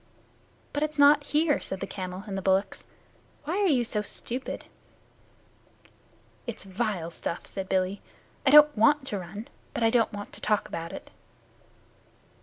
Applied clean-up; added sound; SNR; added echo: none; none; none; none.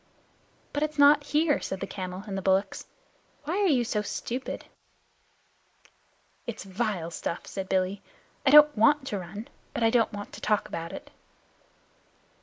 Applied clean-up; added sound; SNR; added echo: neural mask model Resemble Enhance denoiser.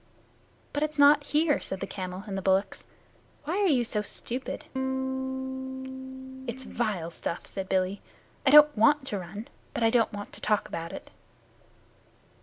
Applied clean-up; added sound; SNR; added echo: none; Electric guitar / Strum; 3 dB; none.